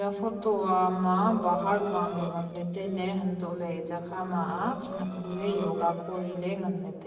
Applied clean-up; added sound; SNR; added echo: neural separator model SepFormer DNS4.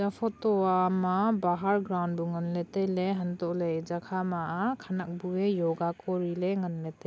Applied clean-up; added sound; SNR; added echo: none; none; none; none.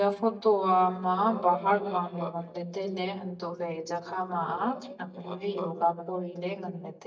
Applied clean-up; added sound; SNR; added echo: neural mask model DeepFilterNet 3.